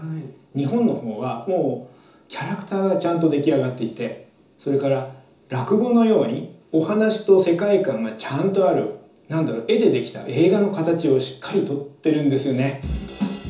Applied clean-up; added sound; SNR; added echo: none; none; none; reverberation time 0.6 s.